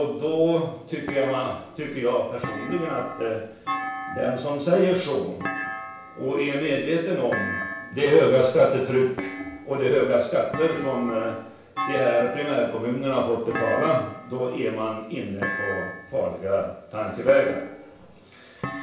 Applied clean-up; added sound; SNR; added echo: none; Thump, thud; 11 dB; reverberation time 0.7 s.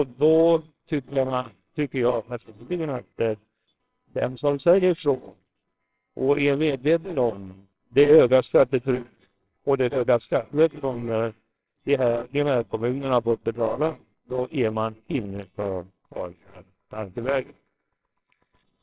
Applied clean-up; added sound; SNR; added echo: neural separator model SepFormer WHAMR!.